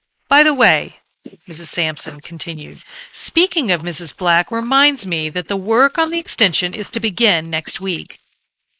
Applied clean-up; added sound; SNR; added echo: neural mask model Resemble Enhance denoiser.